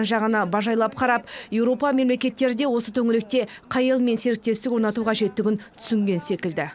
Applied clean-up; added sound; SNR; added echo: none; none; none; none.